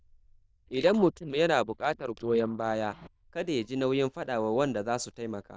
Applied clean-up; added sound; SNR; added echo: neural diffusion model UNIVERSE++.